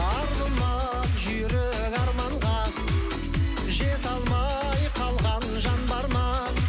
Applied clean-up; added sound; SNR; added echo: none; none; none; none.